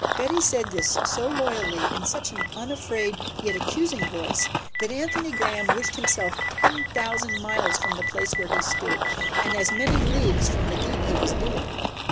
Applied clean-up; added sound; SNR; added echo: none; Run / Bird vocalization, bird call, bird song + Boom; -3 dB; none.